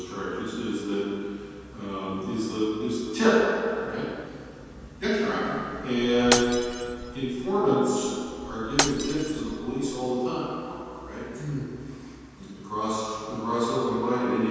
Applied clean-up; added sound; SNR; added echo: none; Shatter; 5 dB; reverberation time 2.1 s.